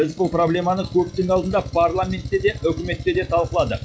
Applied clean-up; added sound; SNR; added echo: classical method log-MMSE.